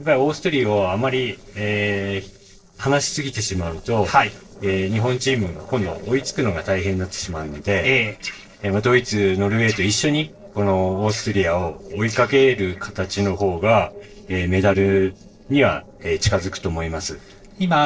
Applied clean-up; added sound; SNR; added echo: neural separator model SepFormer DNS4.